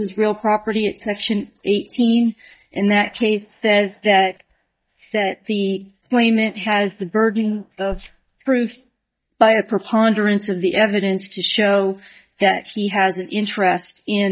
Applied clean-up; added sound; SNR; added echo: neural mask model DeepFilterNet 3.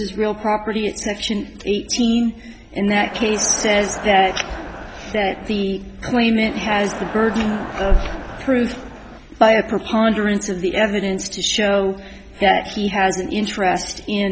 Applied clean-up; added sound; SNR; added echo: none; Crowd; 12 dB; none.